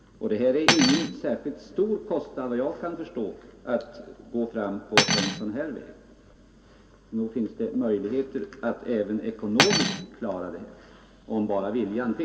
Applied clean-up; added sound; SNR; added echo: none; Cutlery, silverware; 0 dB; reverberation time 1.6 s.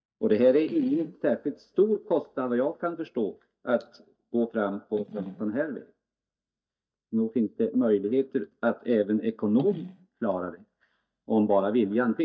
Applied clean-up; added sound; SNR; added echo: neural mask model DeepFilterNet 3.